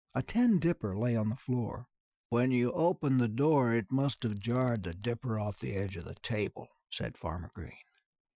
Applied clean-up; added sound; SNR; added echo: classical method Wiener filter.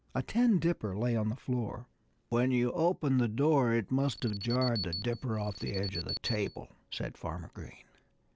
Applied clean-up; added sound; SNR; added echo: none; Alarm; 10 dB; none.